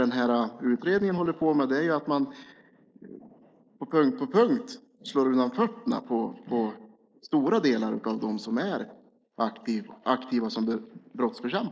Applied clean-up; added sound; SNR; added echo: neural mask model Resemble Enhance denoiser.